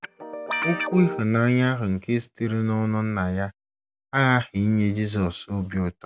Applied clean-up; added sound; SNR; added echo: none; Guitar; 5 dB; none.